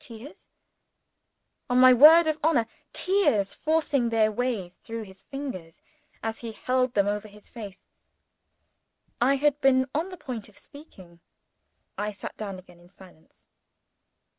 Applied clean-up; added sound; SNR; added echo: none; none; none; none.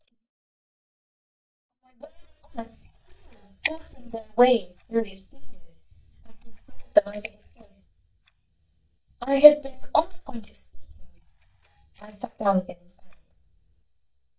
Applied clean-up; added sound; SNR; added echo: neural mask model DeepFilterNet 3.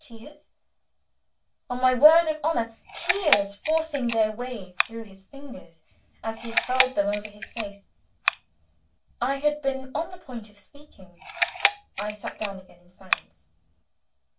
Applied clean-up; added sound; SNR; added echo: none; Camera; 3 dB; reverberation time 0.2 s.